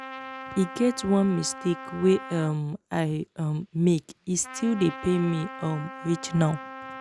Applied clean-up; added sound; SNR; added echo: none; Trumpet; 14 dB; none.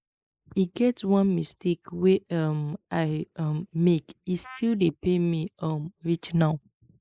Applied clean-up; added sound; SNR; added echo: neural mask model Resemble Enhance denoiser.